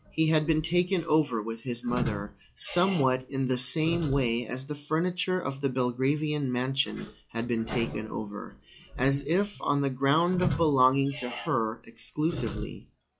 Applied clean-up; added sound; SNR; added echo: classical method log-MMSE.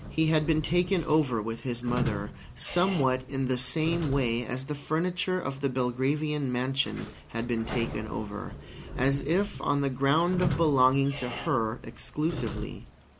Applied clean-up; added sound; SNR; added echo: none; Squeak / Sliding door; 10 dB; none.